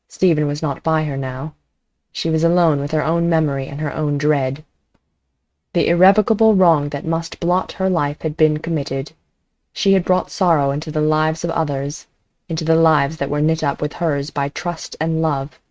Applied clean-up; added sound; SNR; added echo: neural mask model RNNoise.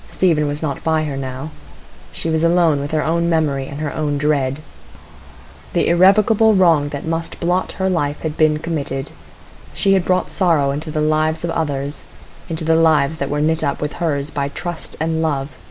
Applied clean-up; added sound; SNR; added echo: none; Buzz; 17 dB; none.